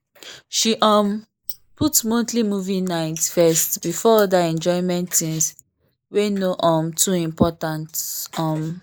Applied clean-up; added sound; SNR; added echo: neural mask model Resemble Enhance denoiser.